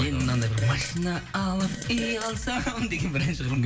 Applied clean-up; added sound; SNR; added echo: none; Fart; 11 dB; reverberation time 0.7 s.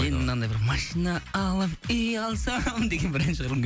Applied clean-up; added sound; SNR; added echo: none; none; none; none.